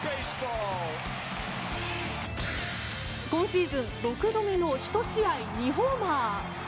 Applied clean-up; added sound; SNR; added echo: none; none; none; none.